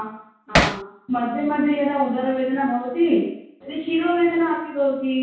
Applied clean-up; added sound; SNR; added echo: none; Hammer; -3 dB; reverberation time 0.6 s.